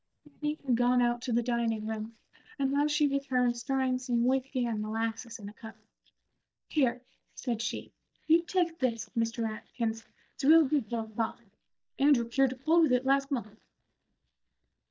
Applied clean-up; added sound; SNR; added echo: neural mask model DeepFilterNet 3.